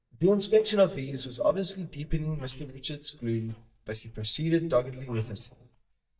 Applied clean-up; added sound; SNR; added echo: neural mask model DeepFilterNet 3.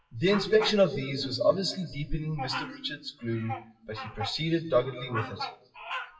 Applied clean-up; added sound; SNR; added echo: classical method WPE with log-MMSE.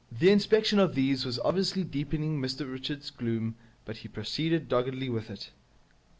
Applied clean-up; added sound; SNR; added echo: none; none; none; none.